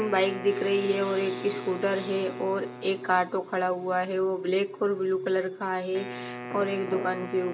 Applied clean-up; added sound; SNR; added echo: none; Wind instrument, woodwind instrument; 13 dB; none.